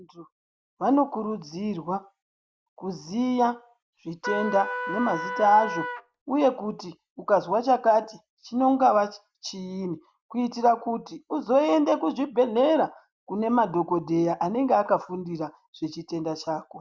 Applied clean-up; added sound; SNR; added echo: none; Trumpet; 6 dB; none.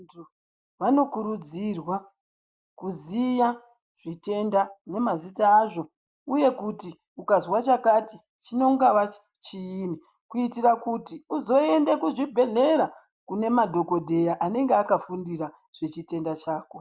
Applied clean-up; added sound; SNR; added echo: neural mask model Resemble Enhance denoiser.